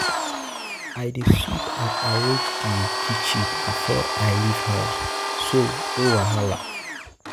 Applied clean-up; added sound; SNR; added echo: none; Domestic sounds, home sounds; 2 dB; none.